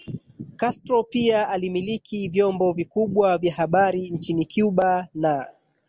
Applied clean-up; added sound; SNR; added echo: none; none; none; none.